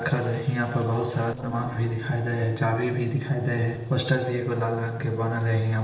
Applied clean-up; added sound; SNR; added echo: neural separator model SepFormer DNS4.